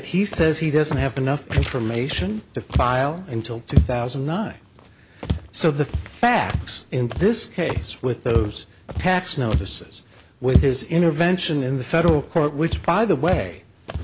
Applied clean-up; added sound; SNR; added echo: none; Walk, footsteps; 6 dB; none.